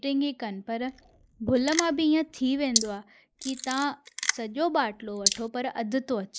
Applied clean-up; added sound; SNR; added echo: neural mask model Resemble Enhance denoiser.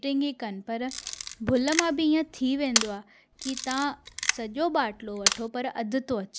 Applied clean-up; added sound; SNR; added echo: none; Camera; 3 dB; none.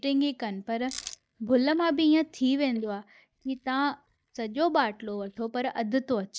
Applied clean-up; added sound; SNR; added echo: neural mask model DeepFilterNet 3.